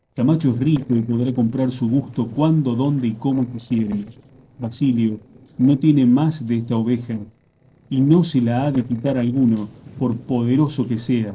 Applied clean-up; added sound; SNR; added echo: neural separator model SepFormer DNS4.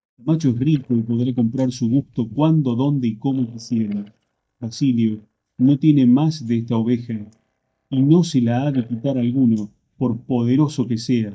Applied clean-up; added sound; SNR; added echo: neural mask model DeepFilterNet 3.